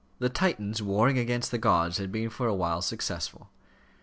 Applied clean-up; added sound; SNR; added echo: none; none; none; none.